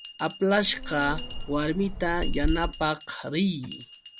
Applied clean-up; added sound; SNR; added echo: none; Bell + Insect; 5 dB; none.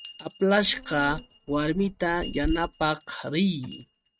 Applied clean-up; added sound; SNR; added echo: neural mask model RNNoise.